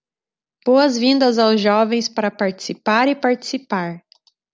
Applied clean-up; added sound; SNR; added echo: none; none; none; none.